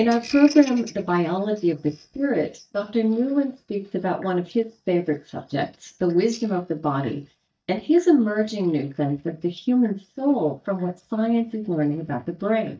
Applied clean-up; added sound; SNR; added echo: neural mask model DeepFilterNet 3.